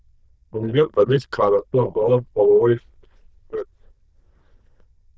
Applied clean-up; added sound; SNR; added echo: neural diffusion model UNIVERSE++.